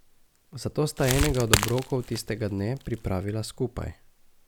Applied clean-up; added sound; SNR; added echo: none; Crackle; 1 dB; none.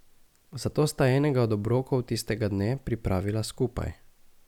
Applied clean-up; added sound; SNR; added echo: none; none; none; none.